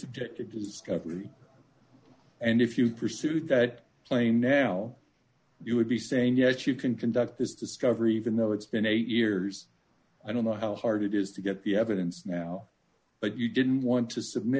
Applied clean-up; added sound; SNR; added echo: none; none; none; none.